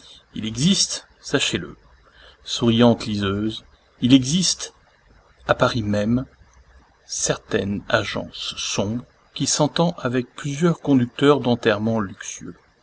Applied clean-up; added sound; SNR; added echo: none; none; none; none.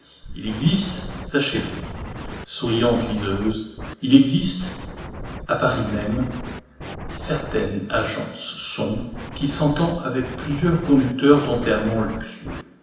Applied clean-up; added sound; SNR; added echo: none; Scratching (performance technique); 11 dB; reverberation time 0.9 s.